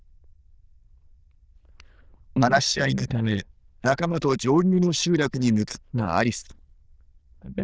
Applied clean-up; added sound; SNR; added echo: neural diffusion model UNIVERSE++.